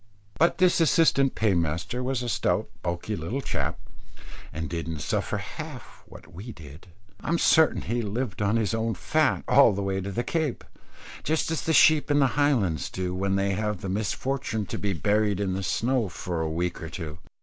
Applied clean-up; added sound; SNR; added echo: none; none; none; none.